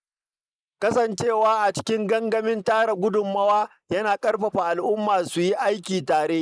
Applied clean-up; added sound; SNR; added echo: neural mask model Resemble Enhance denoiser.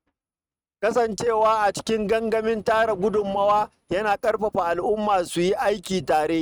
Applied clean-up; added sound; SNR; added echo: neural mask model RNNoise.